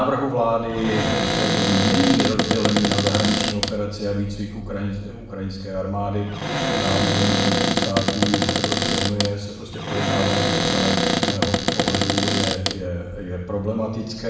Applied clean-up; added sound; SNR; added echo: none; Cupboard open or close; -2 dB; reverberation time 0.6 s.